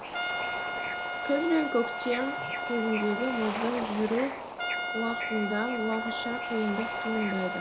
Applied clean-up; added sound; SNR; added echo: none; Trumpet + Bird / Ocean; 2 dB; none.